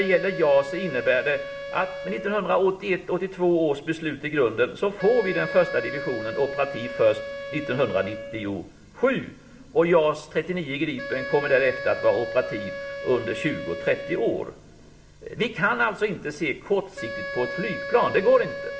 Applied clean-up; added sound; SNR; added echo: none; Wind instrument, woodwind instrument; 11 dB; reverberation time 1.4 s.